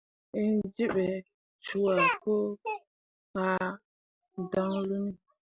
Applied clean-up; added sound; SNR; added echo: none; none; none; none.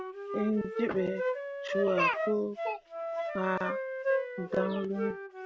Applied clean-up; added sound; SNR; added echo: none; Wind instrument, woodwind instrument + Wind instrument, woodwind instrument; 2 dB; none.